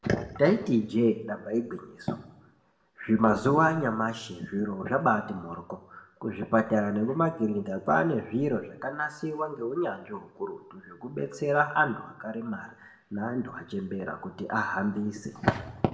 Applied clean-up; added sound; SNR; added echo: none; Brass instrument; 17 dB; reverberation time 0.7 s.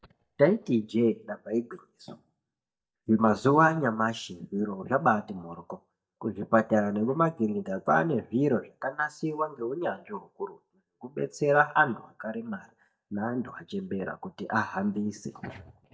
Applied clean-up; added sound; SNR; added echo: neural mask model DeepFilterNet 3.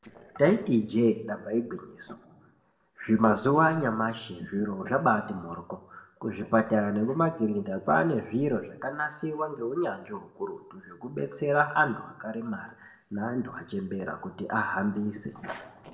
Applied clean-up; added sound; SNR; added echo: neural separator model SepFormer DNS4.